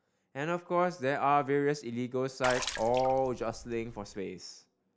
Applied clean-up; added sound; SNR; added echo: none; Water / Splash, splatter; 9 dB; none.